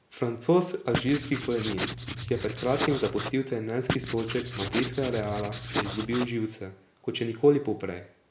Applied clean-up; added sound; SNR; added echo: none; Writing; 5 dB; none.